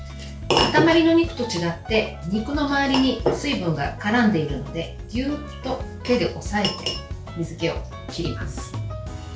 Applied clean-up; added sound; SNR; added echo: none; none; none; none.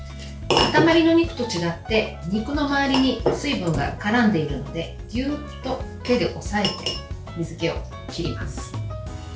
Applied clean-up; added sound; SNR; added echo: none; Slam; 11 dB; none.